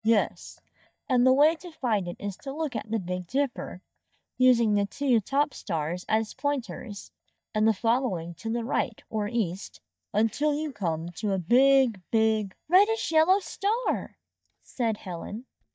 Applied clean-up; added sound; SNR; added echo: neural mask model DeepFilterNet 3.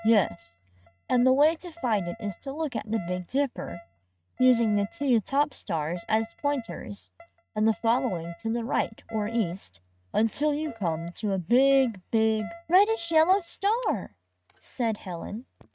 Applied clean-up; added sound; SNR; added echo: neural mask model RNNoise.